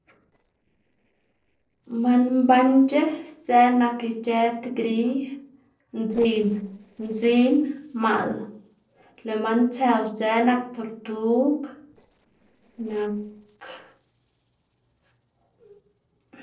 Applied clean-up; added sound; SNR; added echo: neural separator model SepFormer DNS4.